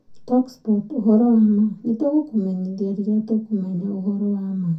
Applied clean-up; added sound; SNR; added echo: none; none; none; reverberation time 0.3 s.